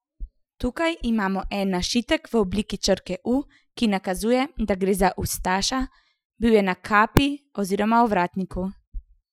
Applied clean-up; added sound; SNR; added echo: classical method Wiener filter.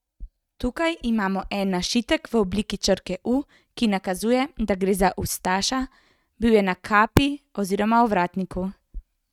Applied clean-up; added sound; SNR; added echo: neural mask model RNNoise.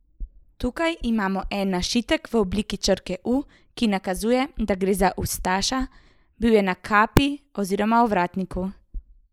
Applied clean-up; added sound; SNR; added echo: neural mask model Resemble Enhance denoiser.